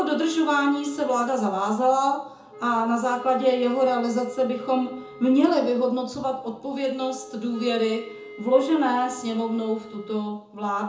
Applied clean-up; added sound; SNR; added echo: none; Wind instrument, woodwind instrument; 19 dB; reverberation time 0.6 s.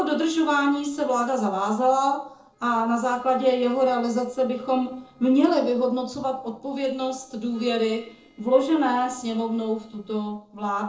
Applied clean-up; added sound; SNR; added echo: neural separator model SepFormer DNS4.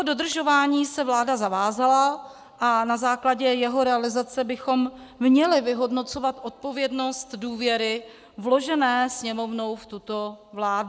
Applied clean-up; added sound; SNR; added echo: none; none; none; none.